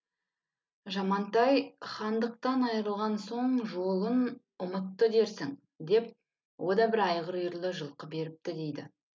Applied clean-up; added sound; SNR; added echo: none; none; none; none.